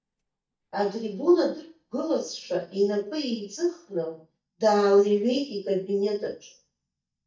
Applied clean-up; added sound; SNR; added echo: neural mask model DeepFilterNet 3.